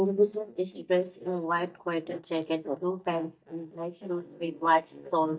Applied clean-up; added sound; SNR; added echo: neural mask model DeepFilterNet 3.